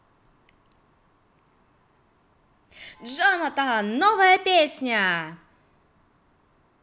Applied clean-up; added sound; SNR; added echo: none; none; none; none.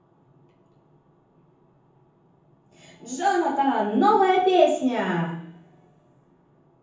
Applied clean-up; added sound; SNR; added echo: none; none; none; reverberation time 0.7 s.